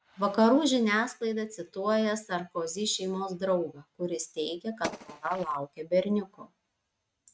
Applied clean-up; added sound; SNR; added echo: neural mask model RNNoise.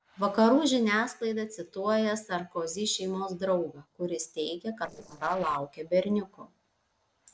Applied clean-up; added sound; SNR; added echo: neural separator model SepFormer DNS4.